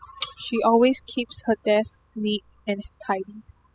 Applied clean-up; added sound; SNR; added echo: classical method spectral subtraction.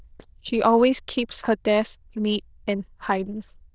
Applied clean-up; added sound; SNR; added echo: neural diffusion model UNIVERSE++.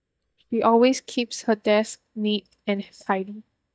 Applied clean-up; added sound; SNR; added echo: neural mask model DeepFilterNet 3.